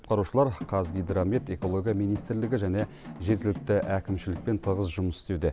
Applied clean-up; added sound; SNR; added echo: none; Drum; 13 dB; none.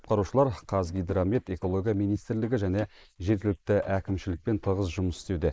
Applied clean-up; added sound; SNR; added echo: neural mask model Resemble Enhance denoiser.